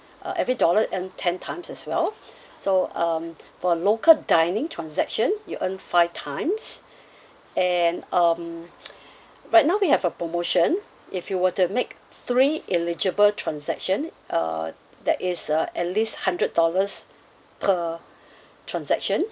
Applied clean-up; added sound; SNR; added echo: none; none; none; none.